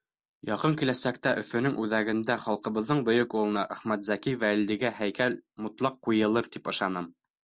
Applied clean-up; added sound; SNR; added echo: none; none; none; none.